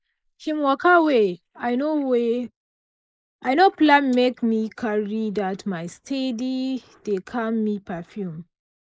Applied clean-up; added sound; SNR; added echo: neural mask model Resemble Enhance denoiser.